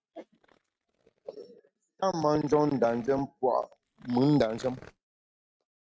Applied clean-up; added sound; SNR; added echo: neural mask model RNNoise.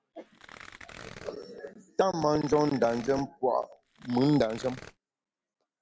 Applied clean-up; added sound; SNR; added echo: none; Tearing; 18 dB; none.